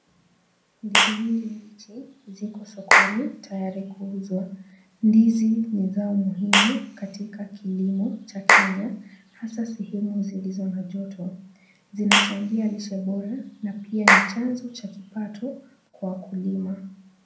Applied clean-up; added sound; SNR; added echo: none; Clapping / Chirp, tweet; 0 dB; reverberation time 0.5 s.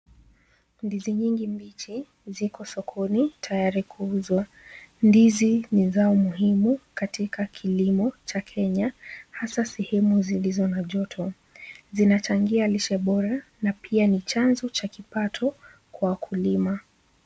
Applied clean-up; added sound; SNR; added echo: none; none; none; none.